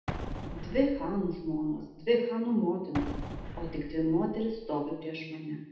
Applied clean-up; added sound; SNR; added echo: none; Explosion; 8 dB; reverberation time 0.8 s.